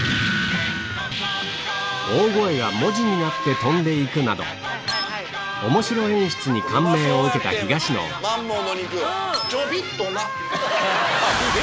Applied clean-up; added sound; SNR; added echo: none; none; none; none.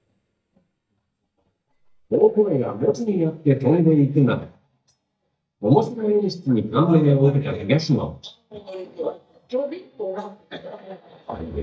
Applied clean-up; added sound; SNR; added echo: neural mask model DeepFilterNet 3.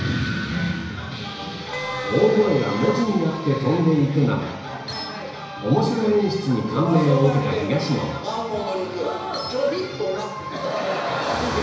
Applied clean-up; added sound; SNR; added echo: none; Wind instrument, woodwind instrument; 8 dB; reverberation time 1.0 s.